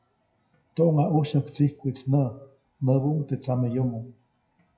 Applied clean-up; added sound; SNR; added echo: classical method WPE with log-MMSE.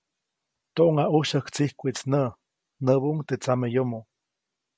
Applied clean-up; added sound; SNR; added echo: none; none; none; none.